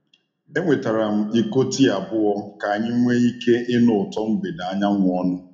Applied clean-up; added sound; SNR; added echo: none; none; none; reverberation time 0.3 s.